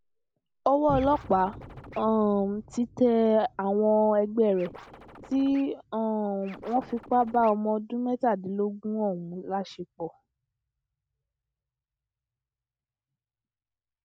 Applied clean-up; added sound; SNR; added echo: none; Scratching (performance technique) + Boom; 20 dB; none.